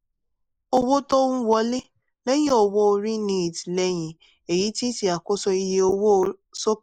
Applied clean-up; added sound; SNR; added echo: neural mask model Resemble Enhance denoiser.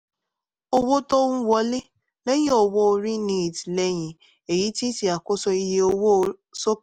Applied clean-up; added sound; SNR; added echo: none; none; none; none.